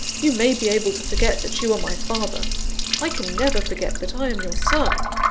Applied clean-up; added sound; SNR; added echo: none; Keys jangling + Liquid; -2 dB; none.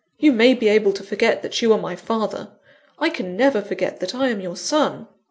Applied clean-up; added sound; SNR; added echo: none; none; none; none.